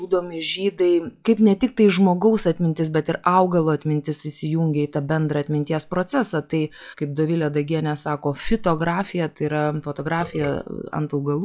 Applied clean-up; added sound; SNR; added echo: classical method log-MMSE.